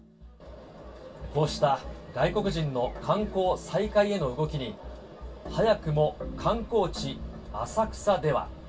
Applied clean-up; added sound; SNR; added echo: none; none; none; reverberation time 0.1 s.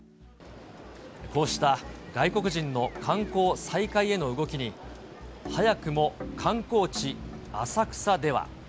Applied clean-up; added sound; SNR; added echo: none; none; none; none.